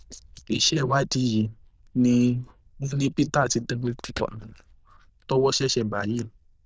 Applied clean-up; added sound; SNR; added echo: neural diffusion model UNIVERSE++.